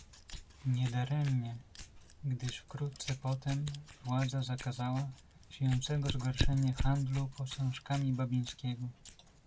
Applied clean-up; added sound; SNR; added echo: neural mask model Resemble Enhance denoiser.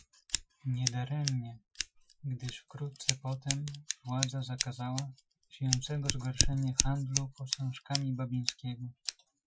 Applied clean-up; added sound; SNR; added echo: classical method Wiener filter.